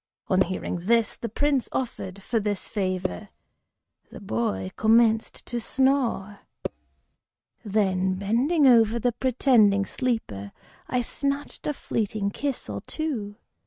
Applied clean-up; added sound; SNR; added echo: neural mask model RNNoise.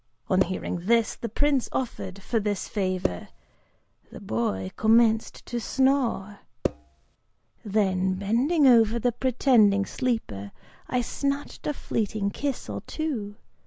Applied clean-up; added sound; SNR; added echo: none; Percussion; 6 dB; none.